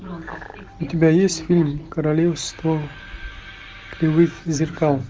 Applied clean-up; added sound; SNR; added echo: none; none; none; none.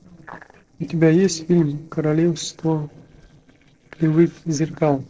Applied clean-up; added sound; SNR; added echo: neural separator model SepFormer DNS4.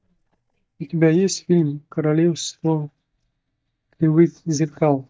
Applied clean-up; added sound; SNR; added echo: neural mask model DeepFilterNet 3.